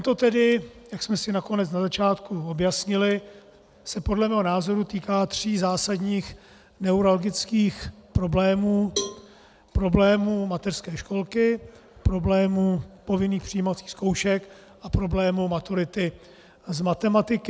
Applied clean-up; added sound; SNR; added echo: none; Cowbell; 13 dB; none.